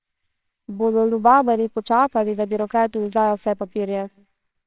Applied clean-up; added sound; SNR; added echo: neural separator model SepFormer WHAMR!.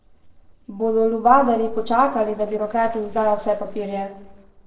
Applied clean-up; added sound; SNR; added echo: neural separator model SepFormer DNS4.